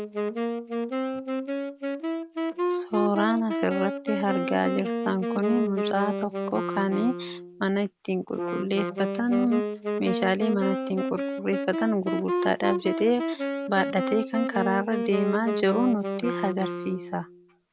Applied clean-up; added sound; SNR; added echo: none; Wind instrument, woodwind instrument; 3 dB; none.